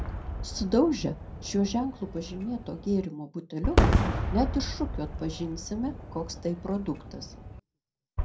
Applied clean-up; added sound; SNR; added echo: none; Fireworks; 0 dB; reverberation time 0.3 s.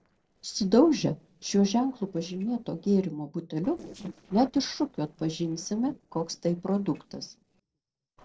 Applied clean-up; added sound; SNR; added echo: neural separator model SepFormer DNS4.